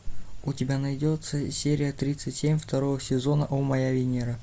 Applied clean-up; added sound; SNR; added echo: none; none; none; none.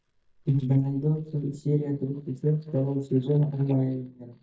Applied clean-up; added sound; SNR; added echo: neural mask model DeepFilterNet 3.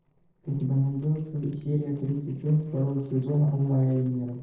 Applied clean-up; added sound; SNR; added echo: neural separator model SepFormer DNS4.